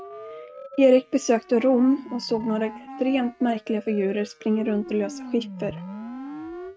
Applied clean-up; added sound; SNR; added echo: neural mask model RNNoise.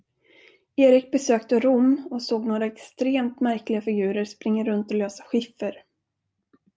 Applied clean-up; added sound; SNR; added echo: none; none; none; none.